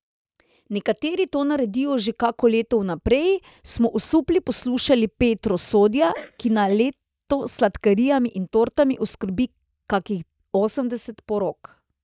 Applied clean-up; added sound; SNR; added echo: neural mask model DeepFilterNet 3.